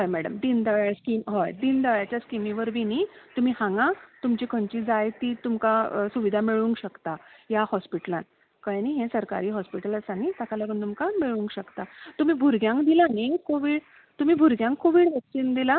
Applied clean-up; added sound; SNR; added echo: none; none; none; none.